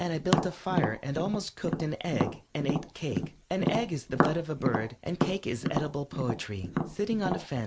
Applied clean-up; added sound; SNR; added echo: none; Tap; 1 dB; none.